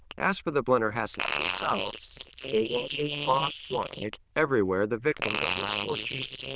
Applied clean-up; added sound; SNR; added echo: neural diffusion model UNIVERSE++.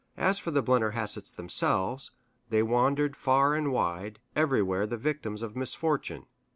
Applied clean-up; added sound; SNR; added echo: none; none; none; none.